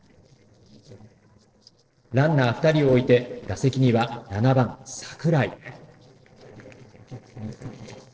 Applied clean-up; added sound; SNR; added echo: neural separator model SepFormer DNS4.